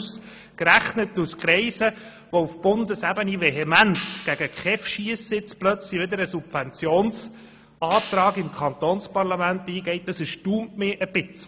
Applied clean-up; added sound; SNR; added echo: none; Hi-hat; 8 dB; none.